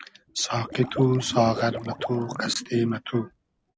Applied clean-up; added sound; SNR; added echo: none; Water / Liquid; 12 dB; none.